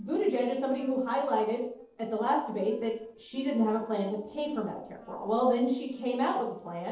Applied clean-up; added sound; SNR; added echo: neural separator model SepFormer DNS4.